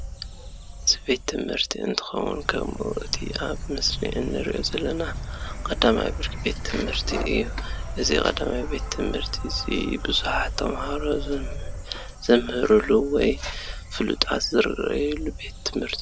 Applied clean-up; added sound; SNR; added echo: none; Insect; 7 dB; none.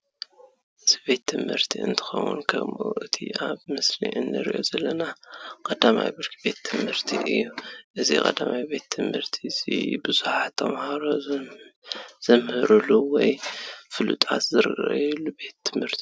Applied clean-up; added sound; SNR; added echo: none; none; none; none.